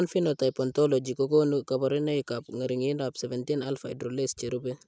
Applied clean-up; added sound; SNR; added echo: none; none; none; none.